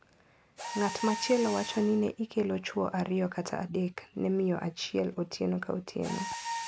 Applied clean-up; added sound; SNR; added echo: none; Mechanisms; 11 dB; none.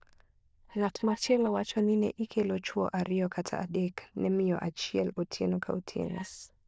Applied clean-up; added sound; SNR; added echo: neural diffusion model UNIVERSE++.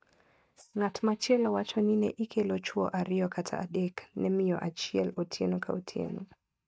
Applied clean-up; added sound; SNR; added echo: neural mask model DeepFilterNet 3.